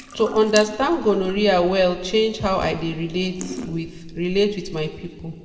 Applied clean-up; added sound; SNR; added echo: none; Drip / Sink (filling or washing) / Water tap, faucet; 15 dB; reverberation time 1.5 s.